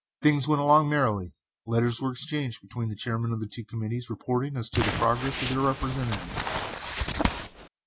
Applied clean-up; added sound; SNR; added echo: none; Crumpling, crinkling; 3 dB; none.